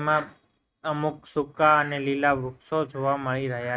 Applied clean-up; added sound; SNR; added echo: neural mask model RNNoise.